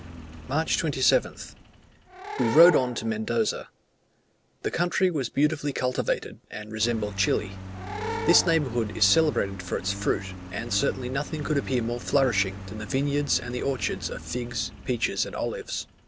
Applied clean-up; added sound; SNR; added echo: none; Engine + Animal / Brass instrument; 11 dB; none.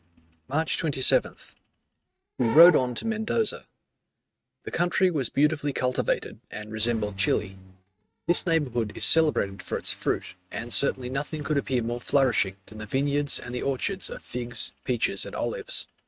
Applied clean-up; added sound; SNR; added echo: neural mask model RNNoise.